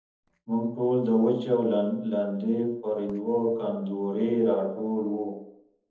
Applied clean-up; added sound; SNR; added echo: neural separator model SepFormer DNS4.